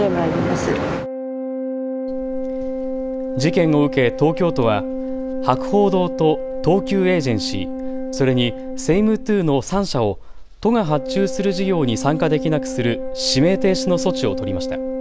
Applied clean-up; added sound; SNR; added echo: none; Organ; 7 dB; none.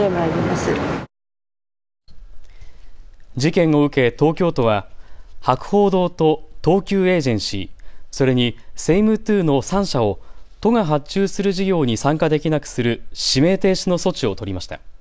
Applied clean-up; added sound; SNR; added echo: none; none; none; none.